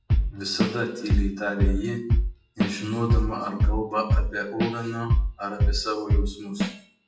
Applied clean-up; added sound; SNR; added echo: classical method WPE with log-MMSE.